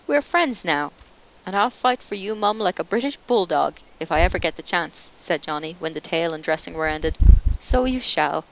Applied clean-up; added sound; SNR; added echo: none; Wind / Bird; 1 dB; none.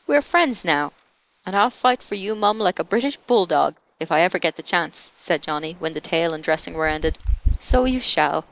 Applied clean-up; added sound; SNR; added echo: neural mask model Resemble Enhance denoiser.